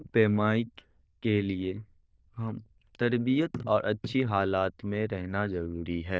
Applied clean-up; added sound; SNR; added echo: neural diffusion model UNIVERSE++.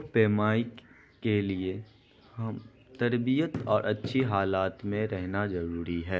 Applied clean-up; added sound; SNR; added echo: none; none; none; none.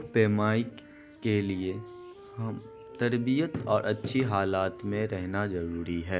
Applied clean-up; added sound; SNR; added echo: none; Wind instrument, woodwind instrument; 19 dB; none.